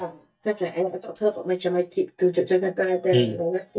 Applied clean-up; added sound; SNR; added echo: neural mask model DeepFilterNet 3.